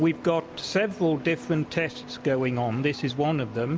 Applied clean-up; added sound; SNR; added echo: none; none; none; none.